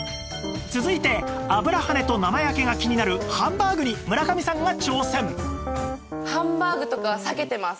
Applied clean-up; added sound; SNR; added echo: none; Piano; 7 dB; none.